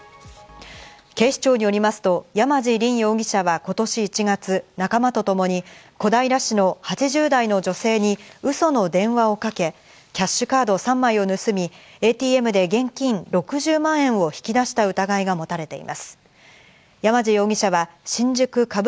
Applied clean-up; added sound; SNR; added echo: none; none; none; none.